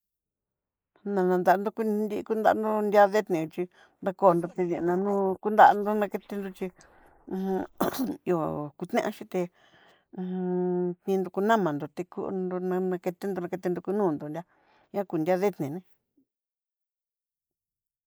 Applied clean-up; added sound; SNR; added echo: neural mask model Resemble Enhance denoiser.